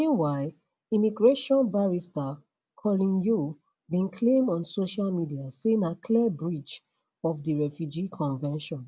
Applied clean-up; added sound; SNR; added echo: none; none; none; none.